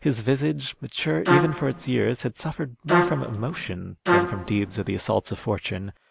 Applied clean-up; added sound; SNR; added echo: none; Trumpet; -1 dB; none.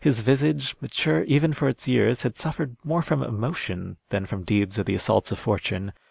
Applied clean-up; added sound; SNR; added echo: none; none; none; none.